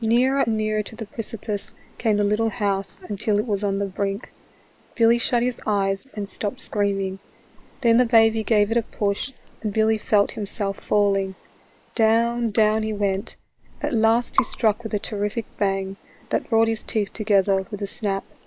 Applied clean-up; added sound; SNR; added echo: neural mask model Resemble Enhance denoiser.